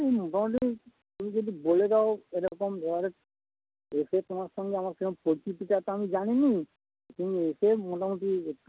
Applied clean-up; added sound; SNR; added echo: none; none; none; none.